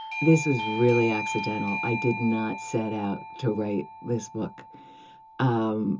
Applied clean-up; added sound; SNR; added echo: none; Doorbell; 8 dB; reverberation time 0.2 s.